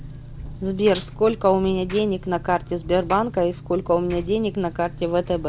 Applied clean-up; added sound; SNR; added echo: none; Engine; 13 dB; none.